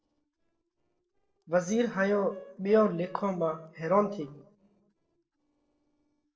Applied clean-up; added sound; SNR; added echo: neural separator model SepFormer DNS4.